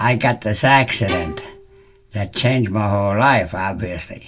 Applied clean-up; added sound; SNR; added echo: none; Bowed string instrument; 13 dB; reverberation time 0.2 s.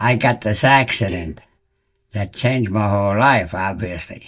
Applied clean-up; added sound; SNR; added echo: neural mask model DeepFilterNet 3.